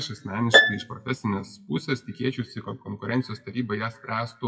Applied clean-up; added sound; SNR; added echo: classical method WPE with log-MMSE.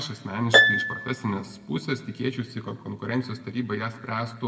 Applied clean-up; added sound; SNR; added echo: none; Harp; -3 dB; reverberation time 1.5 s.